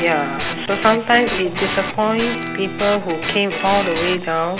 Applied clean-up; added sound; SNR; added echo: none; Guitar; 6 dB; none.